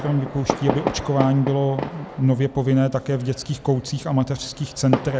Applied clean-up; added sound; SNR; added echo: none; Fireworks; 8 dB; none.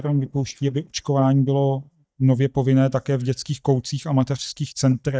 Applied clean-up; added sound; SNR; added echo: neural mask model DeepFilterNet 3.